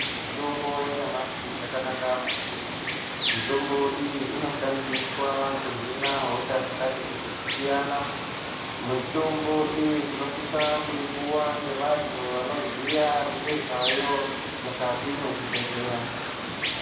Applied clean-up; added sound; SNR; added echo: none; Water; 2 dB; reverberation time 0.8 s.